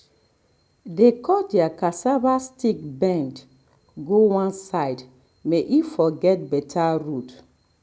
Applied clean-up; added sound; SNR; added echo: none; none; none; none.